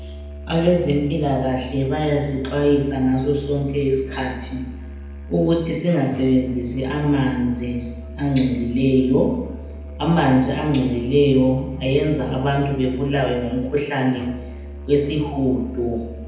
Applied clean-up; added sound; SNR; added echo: none; Musical instrument; 13 dB; reverberation time 0.9 s.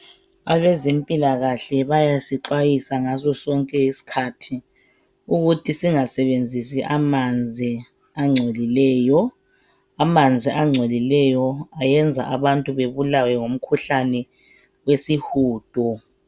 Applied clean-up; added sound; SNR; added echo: none; none; none; none.